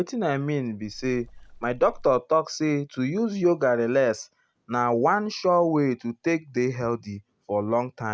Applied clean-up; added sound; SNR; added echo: none; Wind; 18 dB; none.